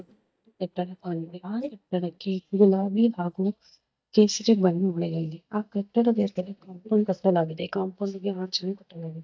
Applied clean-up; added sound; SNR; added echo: neural mask model DeepFilterNet 3.